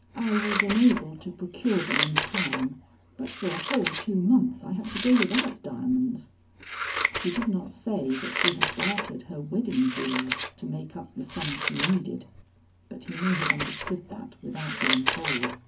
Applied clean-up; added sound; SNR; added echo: none; Scissors; 4 dB; reverberation time 0.3 s.